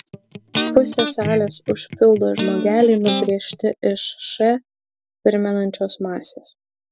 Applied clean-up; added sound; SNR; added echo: none; Electric guitar; 6 dB; none.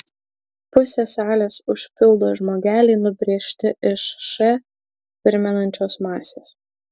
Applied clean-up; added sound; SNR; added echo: none; none; none; none.